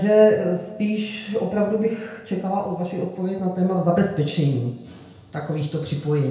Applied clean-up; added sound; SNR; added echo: none; none; none; reverberation time 0.5 s.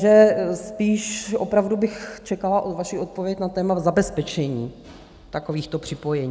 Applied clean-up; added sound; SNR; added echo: none; none; none; none.